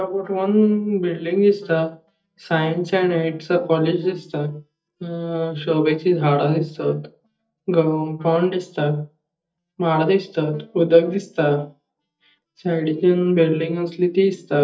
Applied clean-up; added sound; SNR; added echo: neural mask model DeepFilterNet 3.